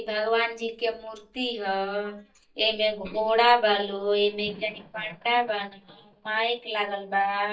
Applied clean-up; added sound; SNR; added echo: neural mask model DeepFilterNet 3.